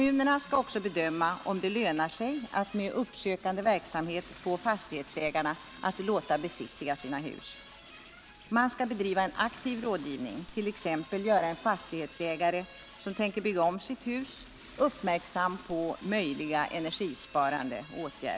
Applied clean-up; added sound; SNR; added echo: none; Toilet flush / Door; 17 dB; none.